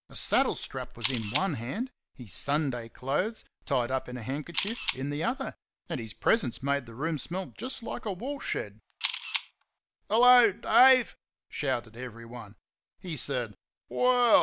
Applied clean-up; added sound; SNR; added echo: none; Camera; 3 dB; none.